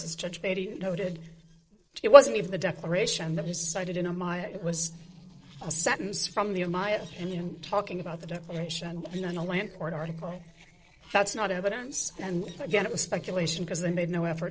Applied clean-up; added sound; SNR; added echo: neural separator model SepFormer DNS4.